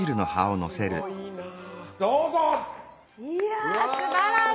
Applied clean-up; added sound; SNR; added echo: none; none; none; none.